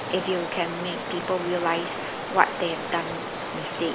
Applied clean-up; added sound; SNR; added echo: none; Stream; 4 dB; none.